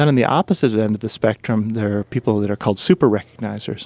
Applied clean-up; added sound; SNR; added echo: none; none; none; none.